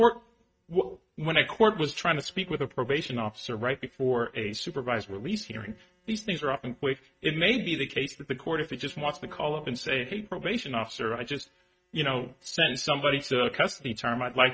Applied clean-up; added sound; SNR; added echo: neural mask model RNNoise.